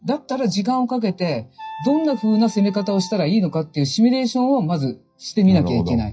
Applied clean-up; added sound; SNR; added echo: classical method WPE with log-MMSE.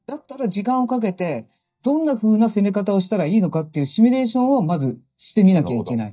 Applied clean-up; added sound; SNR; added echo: neural mask model DeepFilterNet 3.